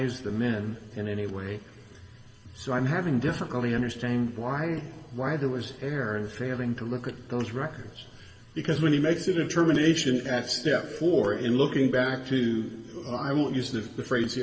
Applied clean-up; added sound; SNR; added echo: none; none; none; reverberation time 1.4 s.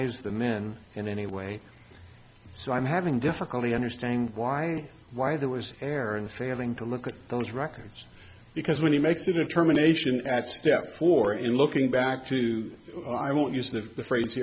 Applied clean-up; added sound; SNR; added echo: none; none; none; none.